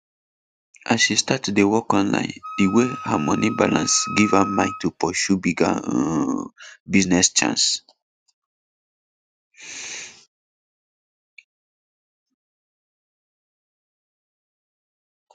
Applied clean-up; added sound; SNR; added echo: none; Wind instrument, woodwind instrument; 9 dB; none.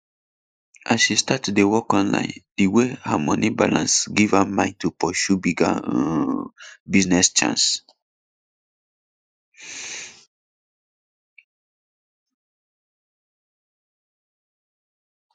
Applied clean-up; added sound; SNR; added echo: neural mask model Resemble Enhance denoiser.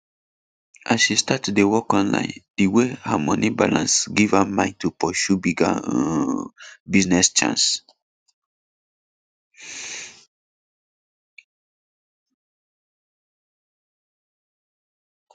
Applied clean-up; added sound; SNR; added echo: none; none; none; none.